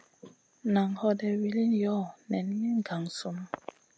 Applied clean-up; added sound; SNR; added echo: none; none; none; none.